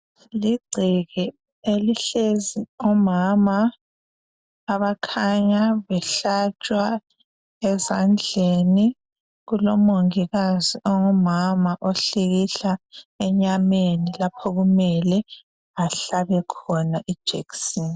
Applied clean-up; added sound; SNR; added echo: none; none; none; none.